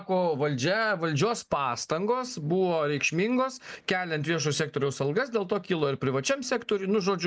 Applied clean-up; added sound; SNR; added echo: none; none; none; none.